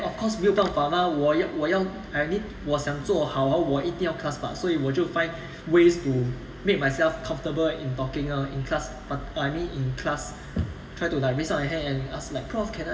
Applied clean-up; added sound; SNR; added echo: none; none; none; reverberation time 1.7 s.